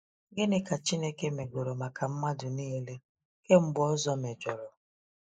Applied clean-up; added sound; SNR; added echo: neural mask model Resemble Enhance denoiser.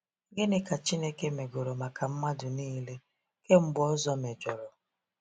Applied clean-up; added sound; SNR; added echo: none; none; none; none.